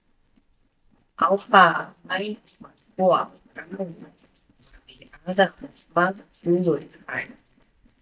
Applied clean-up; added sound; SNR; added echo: neural mask model DeepFilterNet 3.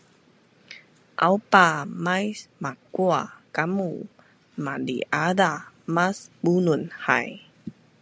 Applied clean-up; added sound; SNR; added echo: none; none; none; none.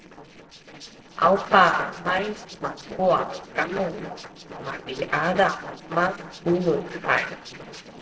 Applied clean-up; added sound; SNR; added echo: neural separator model SepFormer DNS4.